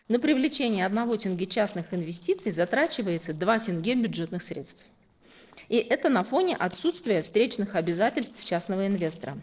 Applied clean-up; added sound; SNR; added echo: neural separator model SepFormer DNS4.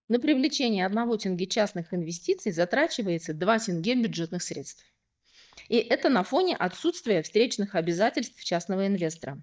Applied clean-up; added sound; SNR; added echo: neural mask model DeepFilterNet 3.